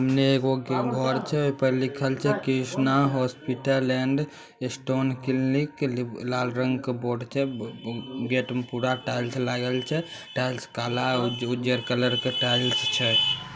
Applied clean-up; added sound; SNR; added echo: none; none; none; none.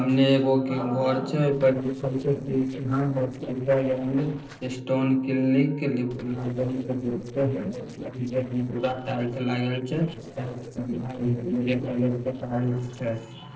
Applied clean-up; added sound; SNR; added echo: neural separator model SepFormer DNS4.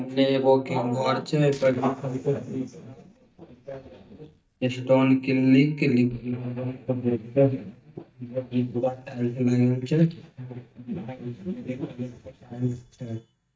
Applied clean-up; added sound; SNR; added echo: neural mask model DeepFilterNet 3.